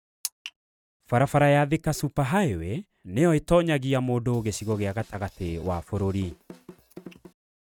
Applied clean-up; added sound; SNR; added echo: neural mask model RNNoise.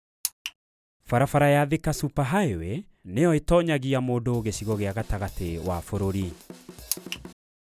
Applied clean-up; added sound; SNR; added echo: none; Drum / Drum kit; 18 dB; none.